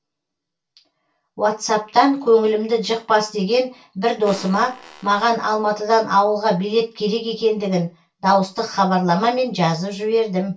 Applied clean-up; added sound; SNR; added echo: none; Fart; 20 dB; reverberation time 0.2 s.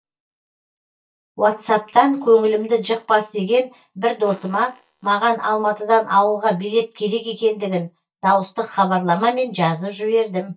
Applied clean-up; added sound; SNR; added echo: neural mask model DeepFilterNet 3.